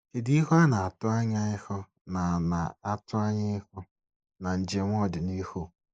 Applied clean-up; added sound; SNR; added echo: neural mask model Resemble Enhance denoiser.